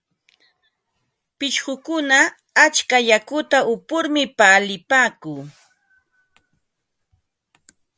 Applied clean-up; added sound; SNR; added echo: none; none; none; none.